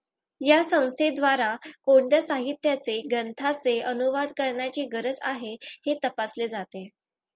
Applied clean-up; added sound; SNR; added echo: none; none; none; none.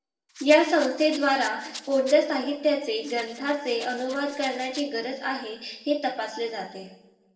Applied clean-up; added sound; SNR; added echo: neural separator model SepFormer DNS4.